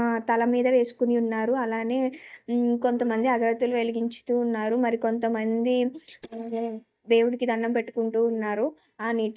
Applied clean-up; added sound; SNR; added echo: neural mask model DeepFilterNet 3.